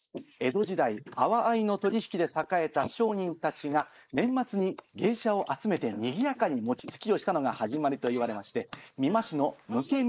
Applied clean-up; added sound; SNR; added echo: neural mask model Resemble Enhance denoiser.